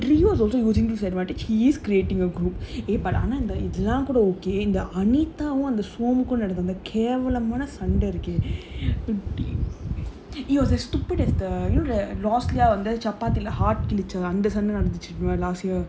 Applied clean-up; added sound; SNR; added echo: none; none; none; none.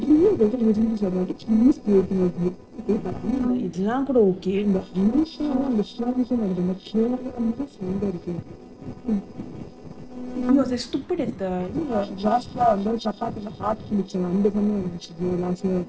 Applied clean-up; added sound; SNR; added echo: neural separator model SepFormer DNS4.